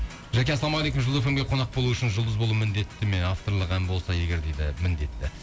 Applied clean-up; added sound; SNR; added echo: none; Bus; 19 dB; none.